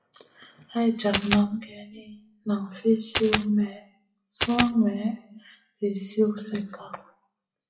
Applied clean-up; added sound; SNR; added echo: classical method WPE with log-MMSE.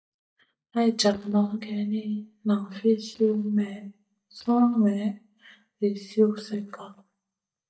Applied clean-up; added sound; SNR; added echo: neural mask model DeepFilterNet 3.